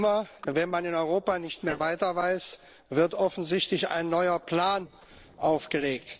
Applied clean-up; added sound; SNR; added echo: neural separator model SepFormer DNS4.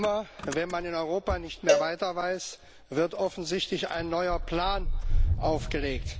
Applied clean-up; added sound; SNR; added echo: none; Cowbell + Engine starting / Motor vehicle (road); 0 dB; none.